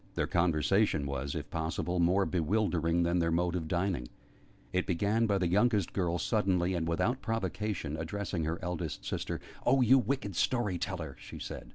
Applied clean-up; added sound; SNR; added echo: none; none; none; none.